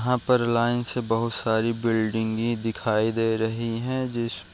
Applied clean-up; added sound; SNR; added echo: none; none; none; none.